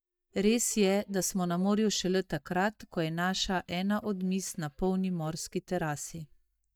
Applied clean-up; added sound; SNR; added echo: neural mask model DeepFilterNet 3.